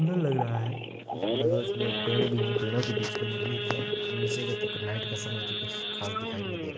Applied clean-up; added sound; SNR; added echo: none; Idling / Sawing / Accelerating, revving, vroom; 0 dB; none.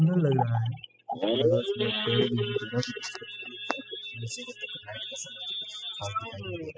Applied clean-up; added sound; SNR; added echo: classical method spectral subtraction.